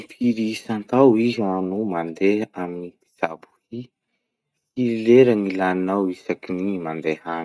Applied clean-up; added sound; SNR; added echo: neural mask model DeepFilterNet 3.